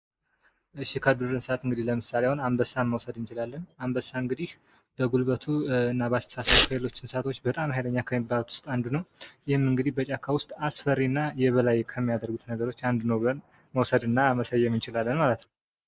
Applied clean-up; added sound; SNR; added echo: neural mask model Resemble Enhance denoiser.